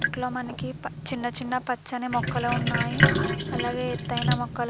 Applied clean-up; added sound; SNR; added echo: none; Sink (filling or washing); -3 dB; none.